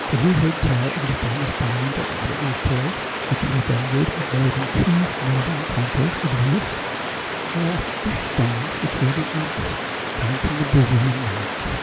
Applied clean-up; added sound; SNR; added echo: none; Stream; 4 dB; none.